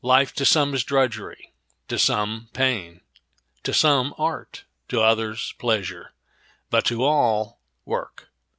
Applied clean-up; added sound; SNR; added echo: none; none; none; none.